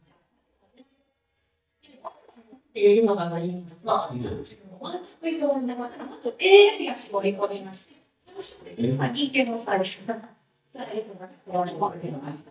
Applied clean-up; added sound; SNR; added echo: neural mask model DeepFilterNet 3.